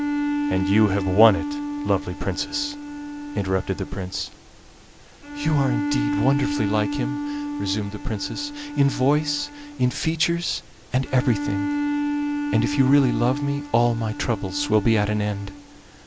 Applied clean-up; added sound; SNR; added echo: none; Bowed string instrument; 5 dB; none.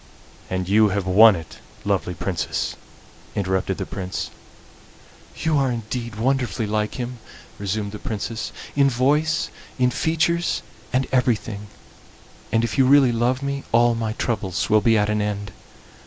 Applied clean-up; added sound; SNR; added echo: none; none; none; none.